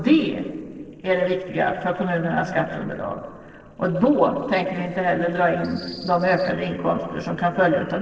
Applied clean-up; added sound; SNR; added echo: neural separator model SepFormer DNS4.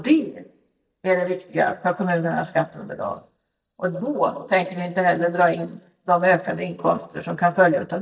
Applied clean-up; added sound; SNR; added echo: neural mask model DeepFilterNet 3.